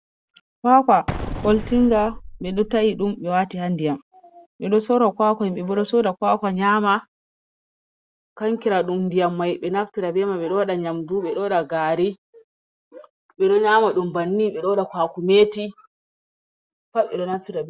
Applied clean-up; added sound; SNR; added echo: none; Explosion; 9 dB; none.